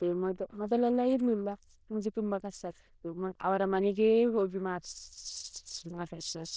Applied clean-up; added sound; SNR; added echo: neural diffusion model UNIVERSE++.